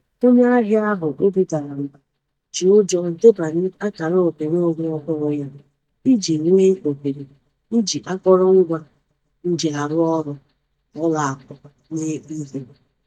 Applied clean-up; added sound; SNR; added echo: neural mask model DeepFilterNet 3.